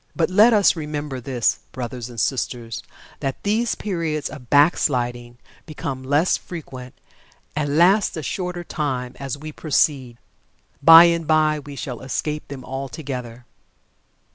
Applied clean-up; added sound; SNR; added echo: none; none; none; none.